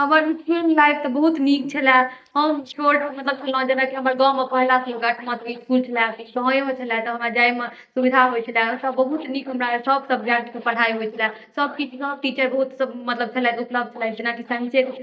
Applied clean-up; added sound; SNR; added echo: neural mask model DeepFilterNet 3.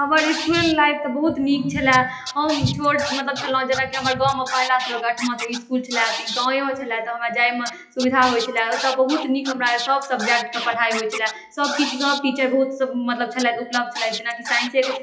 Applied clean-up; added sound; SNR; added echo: classical method WPE with log-MMSE.